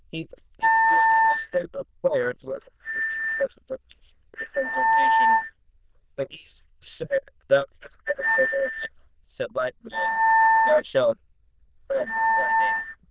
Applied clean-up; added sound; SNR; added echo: neural diffusion model UNIVERSE++.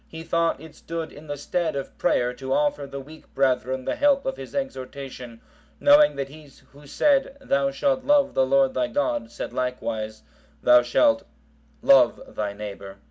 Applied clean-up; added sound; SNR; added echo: none; none; none; none.